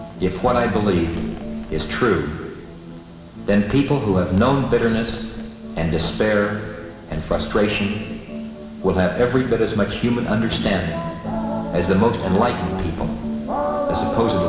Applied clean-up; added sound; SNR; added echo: none; Animal; 17 dB; reverberation time 1.9 s.